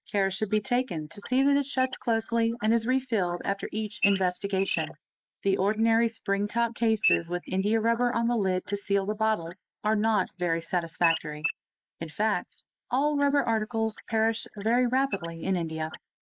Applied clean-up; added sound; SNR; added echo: neural mask model Resemble Enhance denoiser.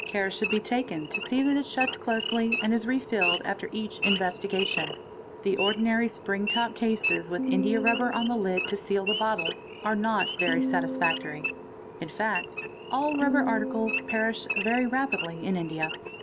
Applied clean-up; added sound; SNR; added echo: none; Idling / Wild animals + Piano; 4 dB; none.